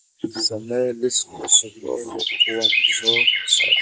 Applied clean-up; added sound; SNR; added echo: neural mask model Resemble Enhance denoiser.